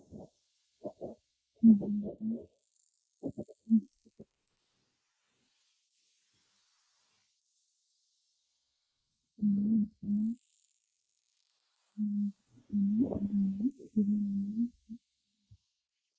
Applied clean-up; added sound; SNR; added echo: neural mask model Resemble Enhance denoiser.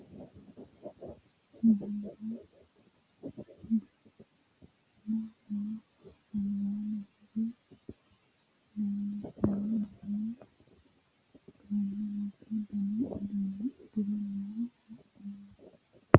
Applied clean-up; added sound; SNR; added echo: none; none; none; none.